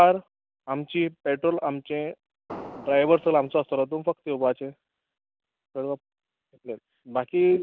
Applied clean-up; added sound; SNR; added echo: none; Fireworks; 16 dB; none.